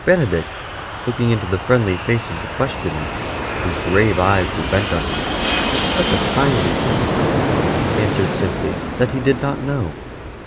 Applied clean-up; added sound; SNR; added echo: none; Fixed-wing aircraft, airplane; 1 dB; none.